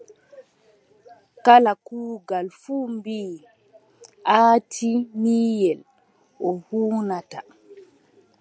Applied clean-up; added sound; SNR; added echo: none; none; none; none.